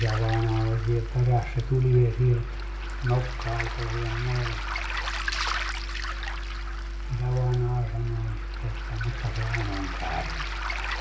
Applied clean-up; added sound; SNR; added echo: none; Waves, surf; 10 dB; reverberation time 0.4 s.